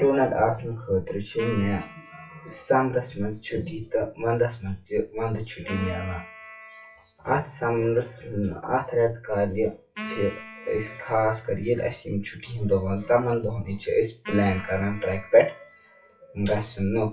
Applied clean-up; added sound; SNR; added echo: classical method WPE with log-MMSE.